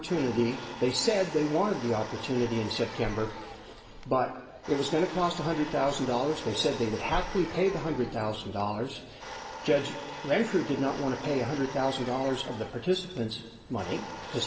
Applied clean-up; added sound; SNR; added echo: none; Domestic sounds, home sounds; 13 dB; reverberation time 1.7 s.